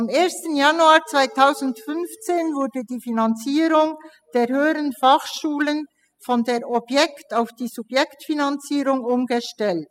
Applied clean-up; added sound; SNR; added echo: classical method spectral subtraction.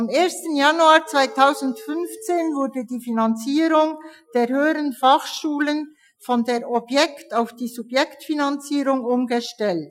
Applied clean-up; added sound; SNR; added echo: classical method Wiener filter.